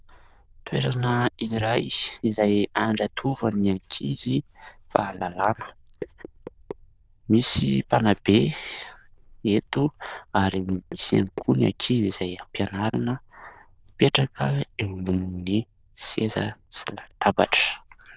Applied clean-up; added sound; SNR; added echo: neural diffusion model UNIVERSE++.